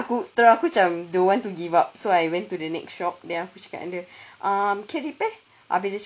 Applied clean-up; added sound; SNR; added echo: none; none; none; none.